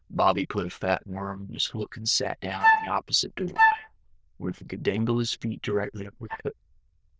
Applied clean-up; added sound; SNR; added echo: neural diffusion model UNIVERSE++.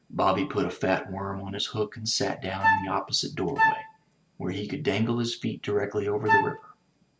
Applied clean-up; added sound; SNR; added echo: none; Wind instrument, woodwind instrument; -2 dB; none.